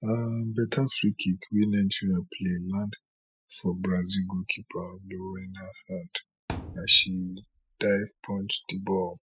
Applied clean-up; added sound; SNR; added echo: classical method spectral subtraction.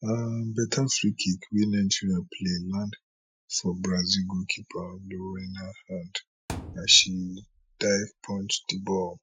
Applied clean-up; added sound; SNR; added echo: classical method Wiener filter.